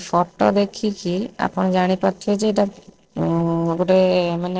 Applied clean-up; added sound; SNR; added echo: neural separator model SepFormer DNS4.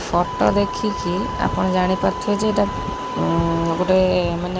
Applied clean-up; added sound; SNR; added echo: none; Wind instrument, woodwind instrument; 10 dB; none.